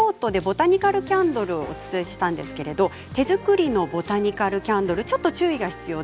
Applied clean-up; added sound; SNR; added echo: none; none; none; none.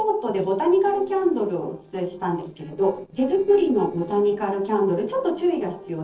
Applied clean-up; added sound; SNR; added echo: neural separator model SepFormer DNS4.